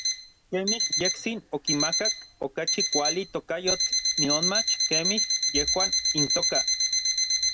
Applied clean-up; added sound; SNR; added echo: none; Alarm; -5 dB; none.